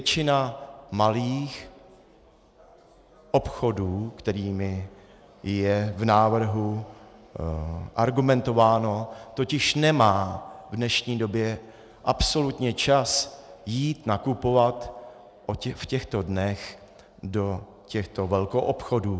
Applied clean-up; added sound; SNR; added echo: none; none; none; none.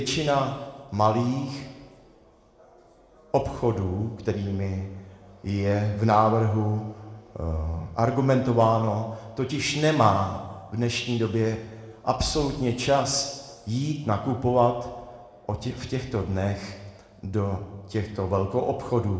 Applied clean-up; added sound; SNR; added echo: none; none; none; reverberation time 1.0 s.